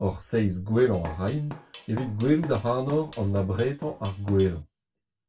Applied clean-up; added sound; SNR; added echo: none; Drum kit; 16 dB; reverberation time 0.1 s.